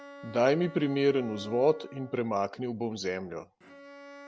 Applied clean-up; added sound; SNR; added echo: none; Bowed string instrument; 19 dB; none.